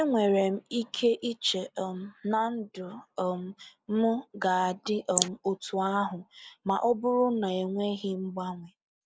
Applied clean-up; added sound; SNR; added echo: neural mask model Resemble Enhance denoiser.